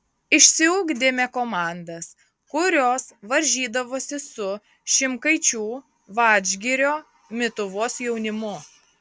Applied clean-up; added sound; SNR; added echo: none; none; none; none.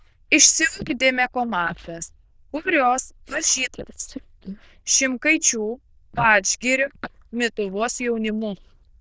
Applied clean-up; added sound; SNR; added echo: neural diffusion model UNIVERSE++.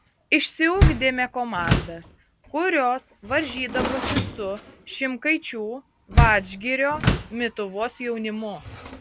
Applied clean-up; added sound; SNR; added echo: none; Door; 2 dB; none.